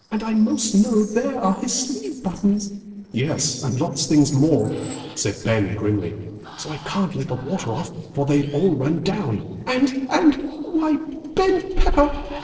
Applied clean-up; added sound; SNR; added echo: neural separator model SepFormer DNS4.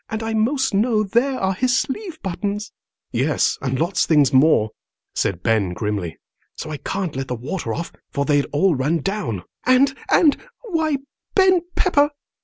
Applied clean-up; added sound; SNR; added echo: none; none; none; none.